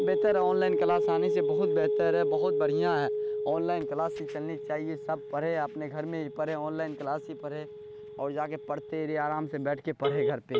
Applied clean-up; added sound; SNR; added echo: none; Telephone; -1 dB; none.